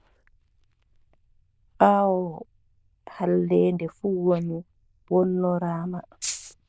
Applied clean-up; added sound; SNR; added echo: neural diffusion model UNIVERSE++.